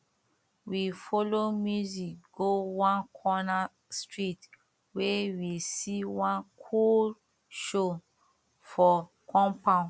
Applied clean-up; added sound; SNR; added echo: none; none; none; none.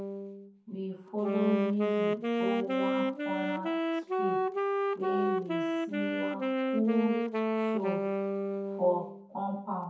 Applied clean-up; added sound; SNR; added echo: none; Wind instrument, woodwind instrument; -3 dB; reverberation time 0.6 s.